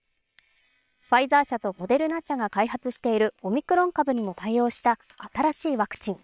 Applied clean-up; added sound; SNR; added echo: neural separator model SepFormer WHAM!.